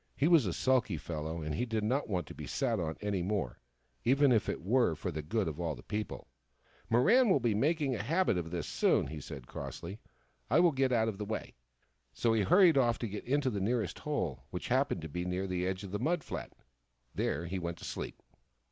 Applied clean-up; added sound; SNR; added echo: none; none; none; none.